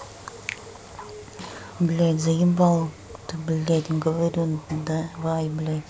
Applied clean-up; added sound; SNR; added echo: none; Finger snapping + Snare drum; 20 dB; none.